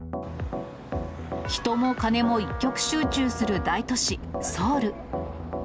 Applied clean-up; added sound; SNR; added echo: none; Wind instrument, woodwind instrument; 13 dB; none.